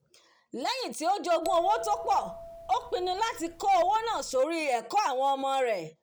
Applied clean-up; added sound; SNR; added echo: none; Bell; 11 dB; none.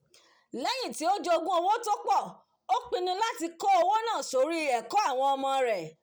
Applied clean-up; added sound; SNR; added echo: none; none; none; none.